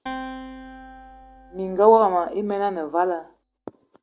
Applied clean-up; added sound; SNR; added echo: none; Acoustic guitar; 17 dB; none.